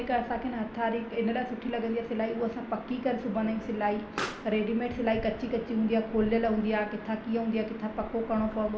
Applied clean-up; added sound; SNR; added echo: none; Explosion; 19 dB; reverberation time 0.4 s.